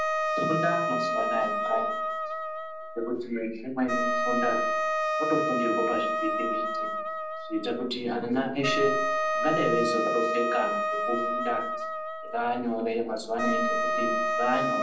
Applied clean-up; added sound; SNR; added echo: none; Wind instrument, woodwind instrument; -2 dB; reverberation time 0.6 s.